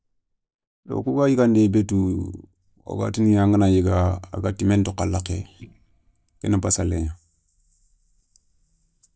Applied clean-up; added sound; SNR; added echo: neural mask model DeepFilterNet 3.